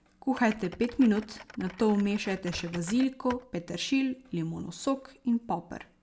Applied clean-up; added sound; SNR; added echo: none; Typing; 17 dB; none.